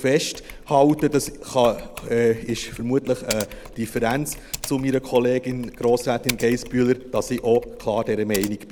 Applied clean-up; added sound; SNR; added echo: none; Typing; 15 dB; none.